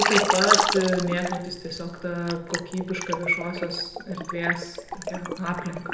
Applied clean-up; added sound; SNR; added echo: none; Liquid; 0 dB; reverberation time 0.8 s.